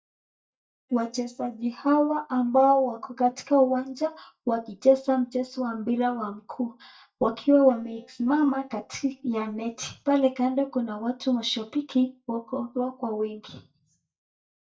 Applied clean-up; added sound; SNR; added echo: neural mask model DeepFilterNet 3.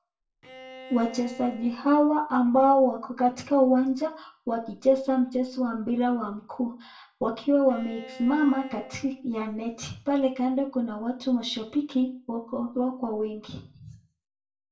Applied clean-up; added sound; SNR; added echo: none; Bowed string instrument; 19 dB; reverberation time 0.3 s.